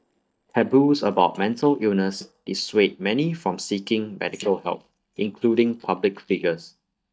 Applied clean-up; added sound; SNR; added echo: neural mask model DeepFilterNet 3.